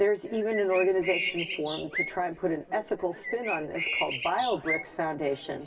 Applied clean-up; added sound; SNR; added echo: none; Bird; 5 dB; reverberation time 2.5 s.